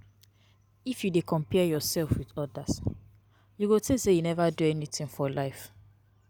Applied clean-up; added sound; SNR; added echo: none; none; none; none.